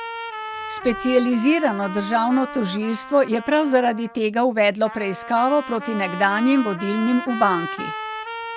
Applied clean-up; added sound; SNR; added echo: none; Trumpet; 11 dB; none.